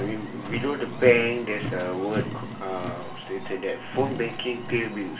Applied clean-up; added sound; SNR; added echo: none; Car; 8 dB; reverberation time 0.3 s.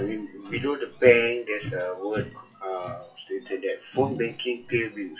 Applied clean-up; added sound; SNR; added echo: classical method WPE with log-MMSE.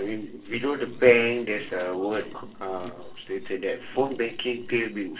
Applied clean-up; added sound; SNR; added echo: neural separator model SepFormer DNS4.